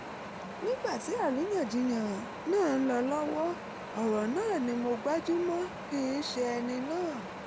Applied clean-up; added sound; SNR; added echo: none; Wind; 10 dB; none.